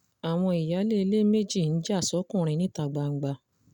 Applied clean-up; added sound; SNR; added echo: none; none; none; none.